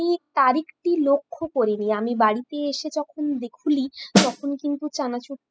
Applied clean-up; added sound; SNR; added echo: classical method spectral subtraction.